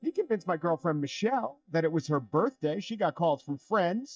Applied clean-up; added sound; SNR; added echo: neural mask model DeepFilterNet 3.